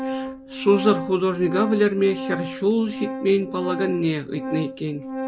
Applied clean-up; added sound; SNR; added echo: none; Organ; 8 dB; none.